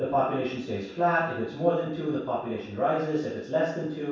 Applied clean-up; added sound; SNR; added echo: none; none; none; reverberation time 0.7 s.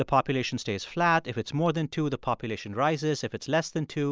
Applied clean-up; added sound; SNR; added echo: none; none; none; none.